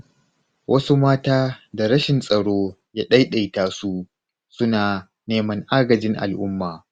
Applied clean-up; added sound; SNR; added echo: none; none; none; none.